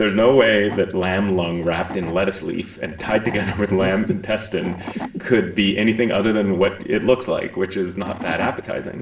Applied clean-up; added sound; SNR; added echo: none; Wood / Tools; 17 dB; reverberation time 0.5 s.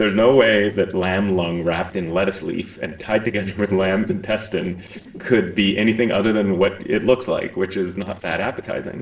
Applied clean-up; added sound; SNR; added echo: neural separator model SepFormer DNS4.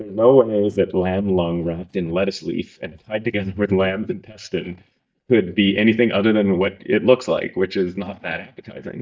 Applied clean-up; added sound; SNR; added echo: neural mask model DeepFilterNet 3.